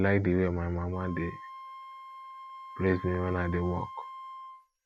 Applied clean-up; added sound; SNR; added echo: none; Wind instrument, woodwind instrument; 14 dB; none.